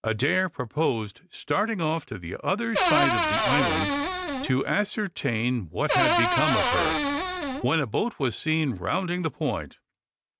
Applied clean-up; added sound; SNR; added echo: none; Cupboard open or close / Door; -3 dB; none.